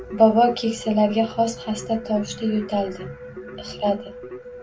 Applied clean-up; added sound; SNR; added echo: none; Keyboard (musical); 15 dB; reverberation time 0.2 s.